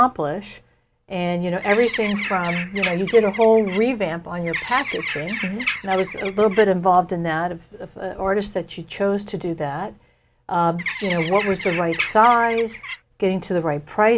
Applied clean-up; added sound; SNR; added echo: none; Bird; 7 dB; none.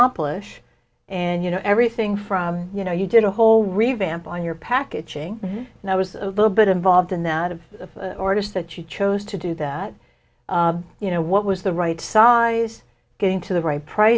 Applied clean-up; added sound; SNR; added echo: none; none; none; none.